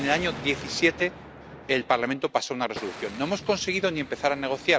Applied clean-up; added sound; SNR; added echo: none; Explosion; 14 dB; none.